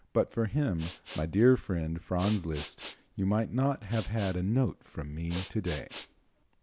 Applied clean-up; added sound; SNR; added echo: none; Respiratory sounds; 14 dB; none.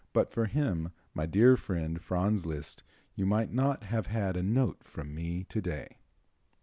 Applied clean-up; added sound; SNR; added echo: none; none; none; none.